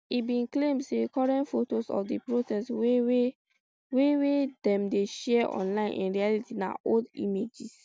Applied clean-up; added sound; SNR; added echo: none; none; none; none.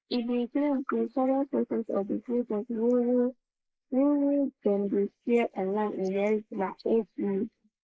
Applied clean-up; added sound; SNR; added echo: neural mask model Resemble Enhance denoiser.